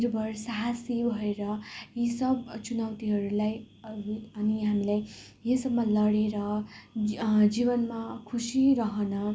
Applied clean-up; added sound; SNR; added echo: none; none; none; none.